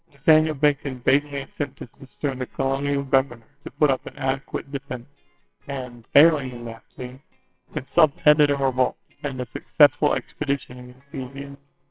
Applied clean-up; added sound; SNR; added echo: neural separator model SepFormer WHAMR!.